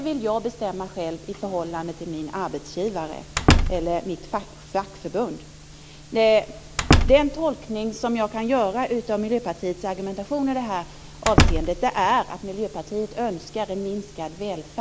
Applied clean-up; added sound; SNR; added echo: none; Slam; -2 dB; none.